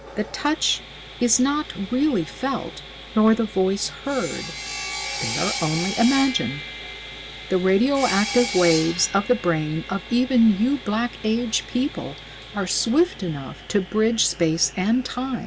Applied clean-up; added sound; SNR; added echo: none; Sawing; 11 dB; none.